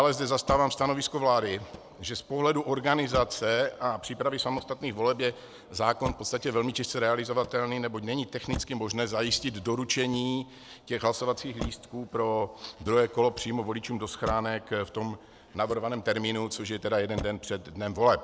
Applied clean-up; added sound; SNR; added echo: none; Motor vehicle (road); 16 dB; none.